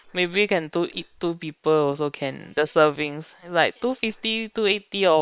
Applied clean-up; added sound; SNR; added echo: neural separator model SepFormer WHAM!.